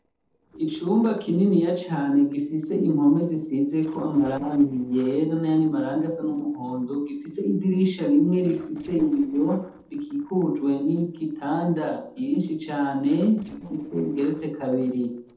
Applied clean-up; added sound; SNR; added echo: neural separator model SepFormer DNS4.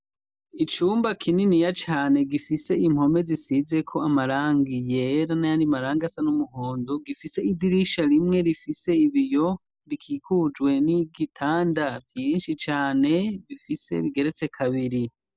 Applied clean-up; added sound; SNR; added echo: none; none; none; none.